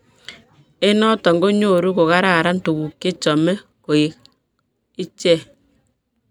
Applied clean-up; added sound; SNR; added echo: none; none; none; none.